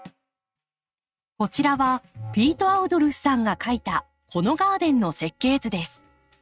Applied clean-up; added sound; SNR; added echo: neural mask model RNNoise.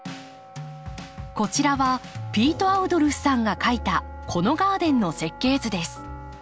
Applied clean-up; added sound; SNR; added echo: none; Wind instrument, woodwind instrument; 20 dB; none.